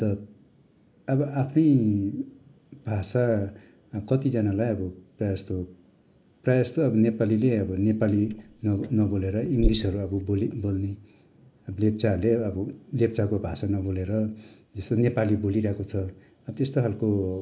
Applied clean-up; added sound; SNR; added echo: neural mask model Resemble Enhance denoiser.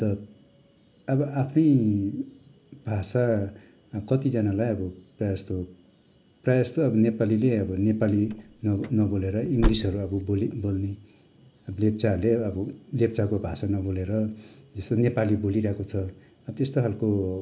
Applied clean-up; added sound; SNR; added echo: none; Slam / Car; 5 dB; none.